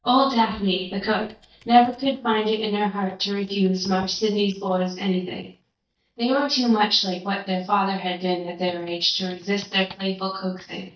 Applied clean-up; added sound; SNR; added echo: neural mask model DeepFilterNet 3.